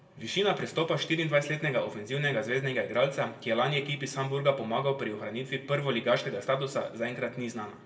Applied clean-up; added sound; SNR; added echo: none; none; none; reverberation time 0.7 s.